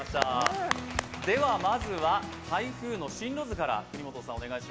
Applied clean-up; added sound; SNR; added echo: none; none; none; none.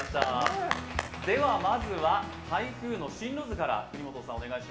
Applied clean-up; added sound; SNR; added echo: none; none; none; reverberation time 1.9 s.